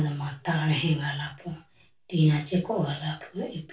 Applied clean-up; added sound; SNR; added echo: none; none; none; reverberation time 0.2 s.